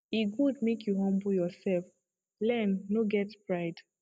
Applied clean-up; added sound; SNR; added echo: none; none; none; none.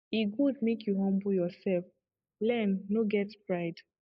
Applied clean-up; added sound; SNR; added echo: neural mask model Resemble Enhance denoiser.